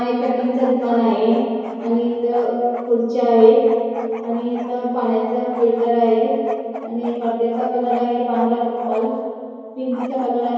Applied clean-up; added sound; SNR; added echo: none; Bark; 18 dB; reverberation time 2.2 s.